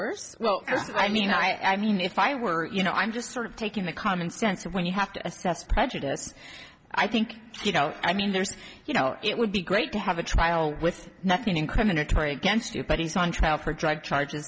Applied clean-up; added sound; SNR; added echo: none; none; none; none.